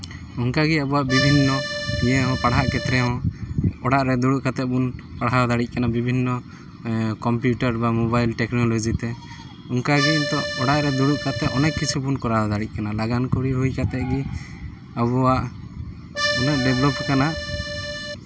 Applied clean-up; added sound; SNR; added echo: none; Accordion; 5 dB; none.